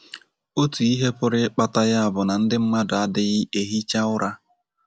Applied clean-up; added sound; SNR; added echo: none; none; none; none.